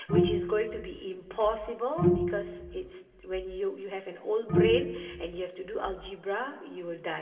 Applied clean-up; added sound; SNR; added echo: none; Bowed string instrument; -2 dB; reverberation time 2.8 s.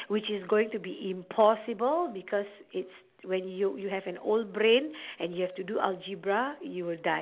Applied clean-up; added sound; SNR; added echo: none; none; none; none.